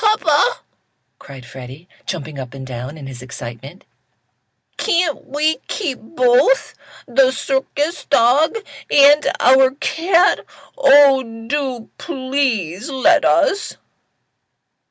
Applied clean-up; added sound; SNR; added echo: none; none; none; none.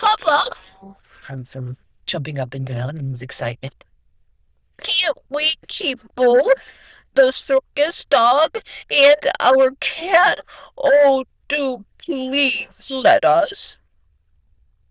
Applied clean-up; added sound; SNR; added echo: neural diffusion model UNIVERSE++.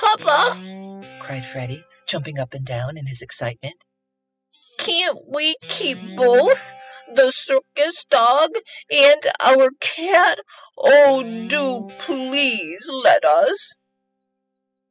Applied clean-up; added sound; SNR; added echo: classical method spectral subtraction.